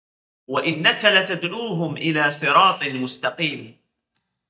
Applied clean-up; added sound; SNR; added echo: neural mask model DeepFilterNet 3.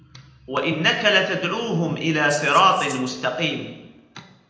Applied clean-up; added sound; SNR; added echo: none; Rattle (instrument); 16 dB; reverberation time 0.8 s.